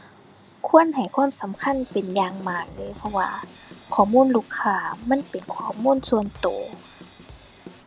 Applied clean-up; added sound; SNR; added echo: none; Drum kit; 20 dB; none.